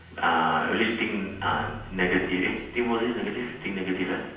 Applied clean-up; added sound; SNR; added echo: none; Squeak; 17 dB; reverberation time 0.9 s.